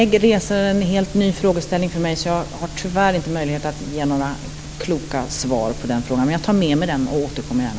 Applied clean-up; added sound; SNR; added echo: none; none; none; none.